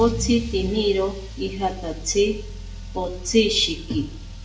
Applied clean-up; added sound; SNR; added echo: none; Engine starting / Accelerating, revving, vroom / Car; 9 dB; reverberation time 0.5 s.